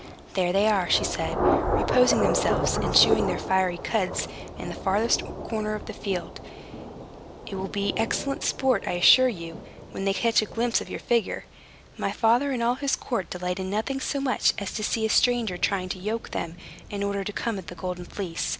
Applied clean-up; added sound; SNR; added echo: none; Thunder / Rain; 6 dB; none.